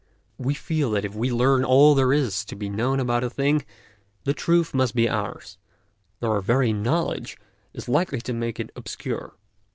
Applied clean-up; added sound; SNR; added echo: none; none; none; none.